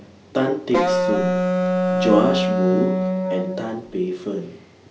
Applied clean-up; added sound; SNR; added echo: none; Wind instrument, woodwind instrument; -3 dB; none.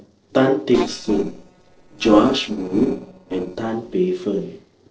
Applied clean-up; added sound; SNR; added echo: neural separator model SepFormer DNS4.